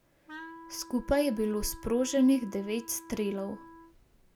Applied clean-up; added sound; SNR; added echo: none; Wind instrument, woodwind instrument; 19 dB; none.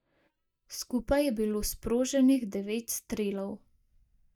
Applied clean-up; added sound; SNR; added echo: neural mask model DeepFilterNet 3.